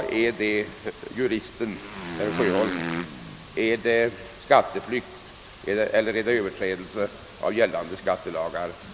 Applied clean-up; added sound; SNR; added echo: none; Motorcycle; 8 dB; none.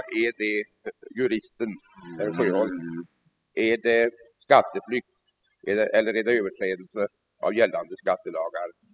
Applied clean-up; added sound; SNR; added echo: classical method spectral subtraction.